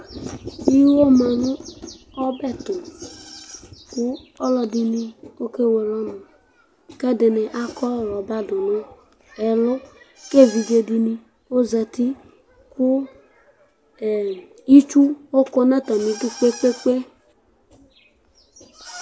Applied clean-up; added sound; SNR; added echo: none; none; none; none.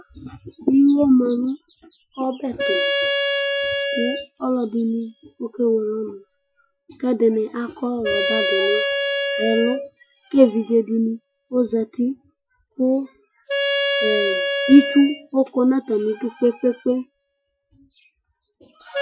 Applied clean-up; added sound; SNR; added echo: classical method Wiener filter.